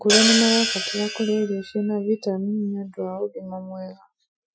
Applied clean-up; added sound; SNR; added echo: classical method Wiener filter.